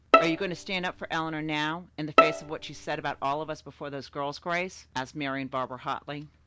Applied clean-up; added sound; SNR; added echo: none; Bowed string instrument; -5 dB; none.